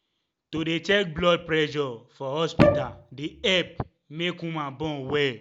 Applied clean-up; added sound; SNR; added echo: none; Bowed string instrument; -1 dB; none.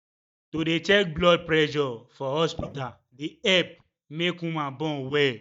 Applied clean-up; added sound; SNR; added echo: neural mask model DeepFilterNet 3.